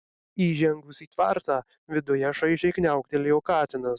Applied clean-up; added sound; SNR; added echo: none; none; none; none.